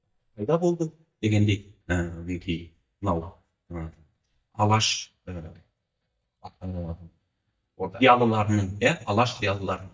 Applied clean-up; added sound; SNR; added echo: neural mask model DeepFilterNet 3.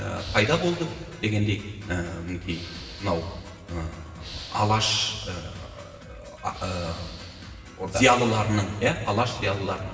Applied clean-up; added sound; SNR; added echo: none; Hiss / Breathing; 18 dB; reverberation time 2.0 s.